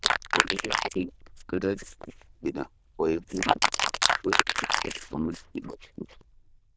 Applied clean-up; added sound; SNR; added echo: neural diffusion model UNIVERSE++.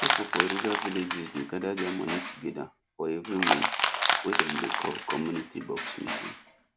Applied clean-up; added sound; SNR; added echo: none; Crushing; -4 dB; none.